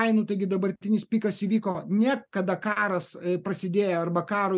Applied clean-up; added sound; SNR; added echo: none; none; none; none.